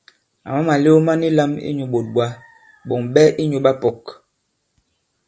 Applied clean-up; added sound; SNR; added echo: none; none; none; none.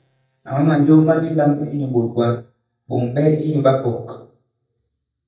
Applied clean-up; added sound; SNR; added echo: neural mask model DeepFilterNet 3.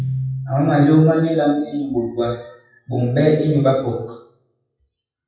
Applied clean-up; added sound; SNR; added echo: classical method WPE with log-MMSE.